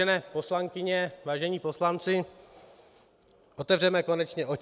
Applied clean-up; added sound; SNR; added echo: none; none; none; none.